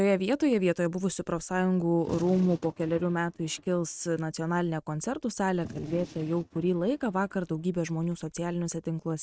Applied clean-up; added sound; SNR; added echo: neural mask model RNNoise.